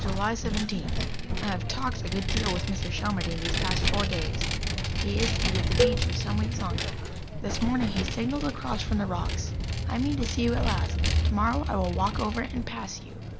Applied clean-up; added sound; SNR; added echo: none; Vehicle + Cowbell; -4 dB; none.